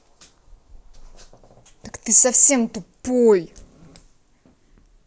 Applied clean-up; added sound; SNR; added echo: none; none; none; none.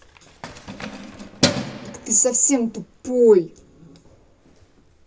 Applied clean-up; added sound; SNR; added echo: none; Keys jangling; 8 dB; reverberation time 0.2 s.